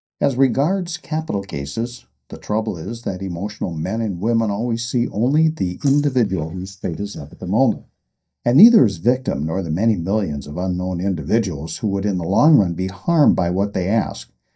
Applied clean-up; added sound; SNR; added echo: neural mask model DeepFilterNet 3.